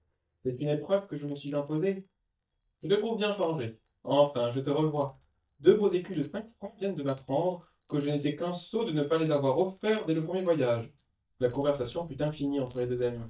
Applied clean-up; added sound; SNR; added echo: neural mask model DeepFilterNet 3.